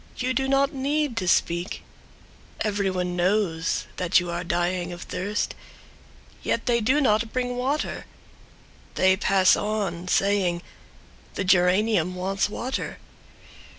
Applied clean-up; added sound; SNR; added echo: none; none; none; none.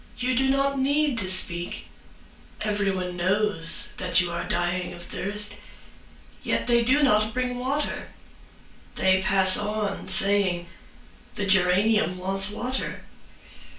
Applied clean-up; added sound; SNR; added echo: none; none; none; reverberation time 0.3 s.